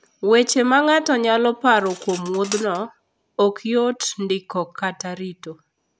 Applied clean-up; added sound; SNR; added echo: none; Cutlery, silverware; 18 dB; none.